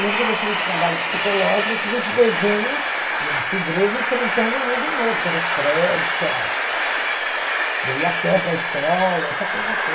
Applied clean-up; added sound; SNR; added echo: none; Train; -1 dB; reverberation time 0.3 s.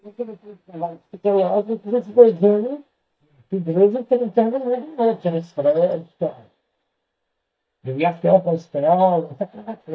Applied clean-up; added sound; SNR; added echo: neural mask model DeepFilterNet 3.